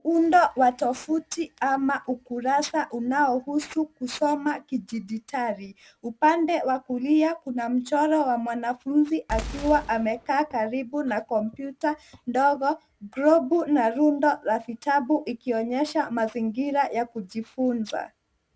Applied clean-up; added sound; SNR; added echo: none; Boom; 13 dB; none.